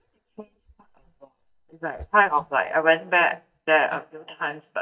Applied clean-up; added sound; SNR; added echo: neural mask model DeepFilterNet 3.